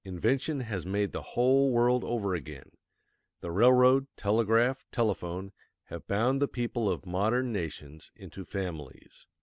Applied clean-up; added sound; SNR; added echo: none; none; none; none.